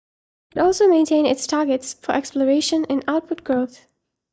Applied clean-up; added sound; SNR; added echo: neural mask model DeepFilterNet 3.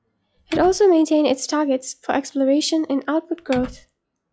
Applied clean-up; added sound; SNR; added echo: classical method log-MMSE.